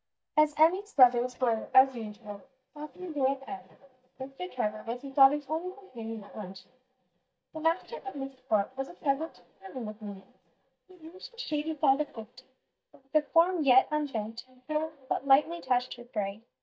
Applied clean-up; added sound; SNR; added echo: neural mask model DeepFilterNet 3.